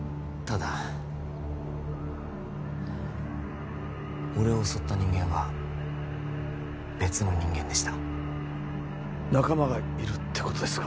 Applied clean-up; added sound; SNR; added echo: none; none; none; none.